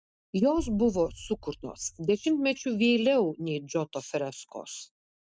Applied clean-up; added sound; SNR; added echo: none; Boom; 19 dB; none.